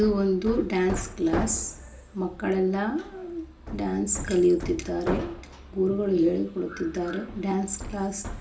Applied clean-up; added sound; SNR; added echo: none; Hammer; 10 dB; reverberation time 0.4 s.